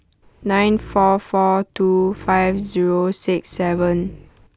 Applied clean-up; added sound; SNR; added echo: none; Dog; 19 dB; none.